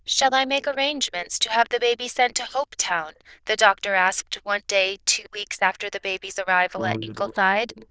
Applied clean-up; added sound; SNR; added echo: neural diffusion model UNIVERSE++.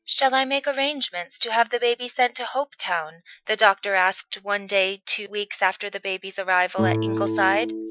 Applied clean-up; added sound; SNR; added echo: classical method Wiener filter.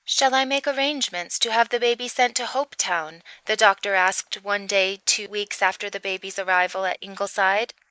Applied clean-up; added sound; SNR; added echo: neural mask model Resemble Enhance denoiser.